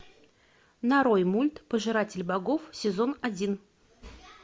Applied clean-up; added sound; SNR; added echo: none; none; none; none.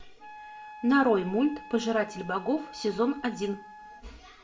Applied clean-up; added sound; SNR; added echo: none; Wind instrument, woodwind instrument; 17 dB; reverberation time 0.3 s.